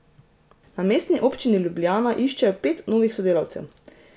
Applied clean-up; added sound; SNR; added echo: none; none; none; none.